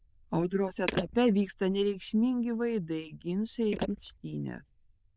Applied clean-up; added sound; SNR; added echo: neural diffusion model UNIVERSE++.